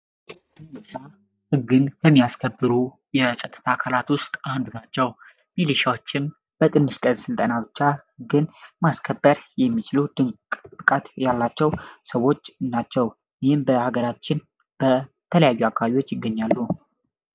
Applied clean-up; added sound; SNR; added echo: neural mask model DeepFilterNet 3.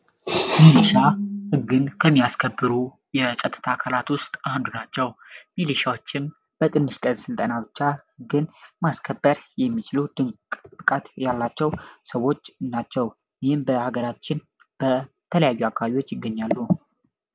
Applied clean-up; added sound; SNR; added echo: none; Snare drum; 4 dB; none.